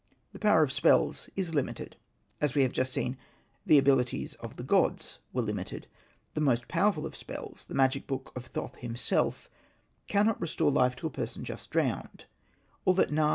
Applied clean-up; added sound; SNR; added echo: none; none; none; none.